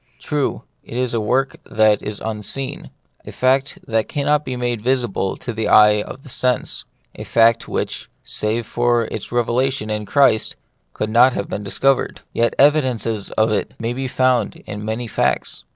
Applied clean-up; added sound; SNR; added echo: none; none; none; none.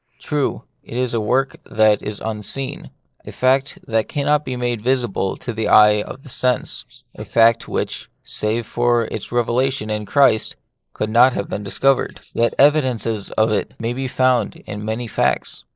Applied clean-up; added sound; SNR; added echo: neural mask model Resemble Enhance denoiser.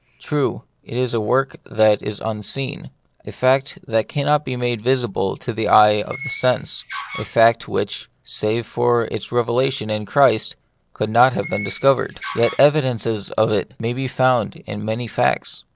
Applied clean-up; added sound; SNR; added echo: none; Door; 13 dB; none.